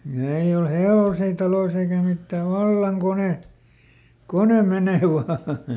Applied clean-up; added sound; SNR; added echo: none; none; none; none.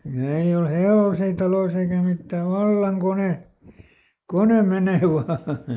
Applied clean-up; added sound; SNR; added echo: neural mask model Resemble Enhance denoiser.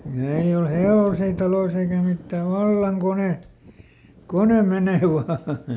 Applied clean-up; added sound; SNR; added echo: none; Thunder; 18 dB; none.